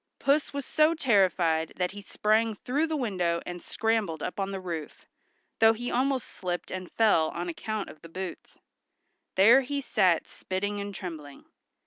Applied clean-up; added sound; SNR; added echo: none; none; none; none.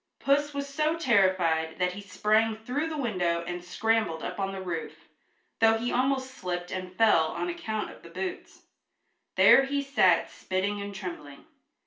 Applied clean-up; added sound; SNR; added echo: none; none; none; reverberation time 0.3 s.